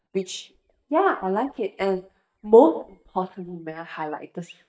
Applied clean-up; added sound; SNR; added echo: neural mask model DeepFilterNet 3.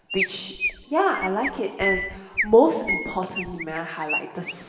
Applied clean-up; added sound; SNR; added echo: none; Chirp, tweet; 6 dB; reverberation time 1.4 s.